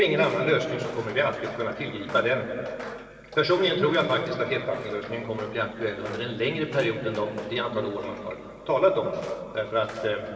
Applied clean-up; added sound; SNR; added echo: none; Walk, footsteps; 18 dB; reverberation time 2.8 s.